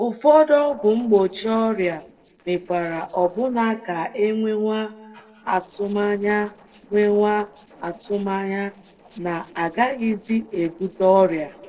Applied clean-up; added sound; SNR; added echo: neural separator model SepFormer DNS4.